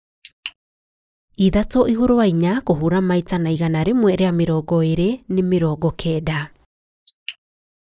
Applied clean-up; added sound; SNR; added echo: neural mask model Resemble Enhance denoiser.